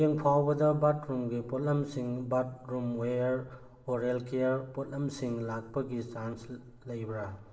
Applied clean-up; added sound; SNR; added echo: none; none; none; reverberation time 0.8 s.